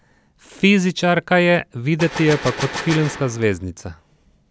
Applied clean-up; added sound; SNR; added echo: none; Gunshot, gunfire; 10 dB; none.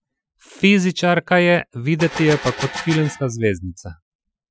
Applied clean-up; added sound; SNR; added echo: classical method Wiener filter.